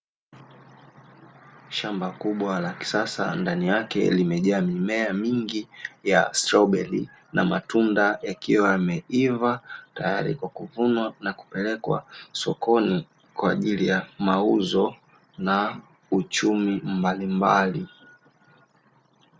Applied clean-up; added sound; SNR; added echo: none; none; none; none.